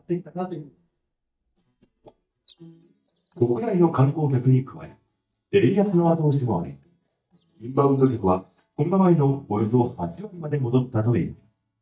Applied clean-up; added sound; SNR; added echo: neural mask model DeepFilterNet 3.